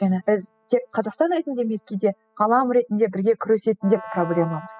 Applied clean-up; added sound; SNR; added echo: classical method spectral subtraction.